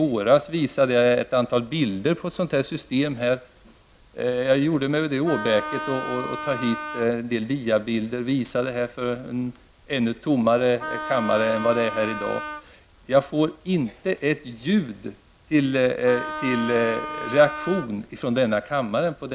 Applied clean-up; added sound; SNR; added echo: none; Wind instrument, woodwind instrument; 9 dB; none.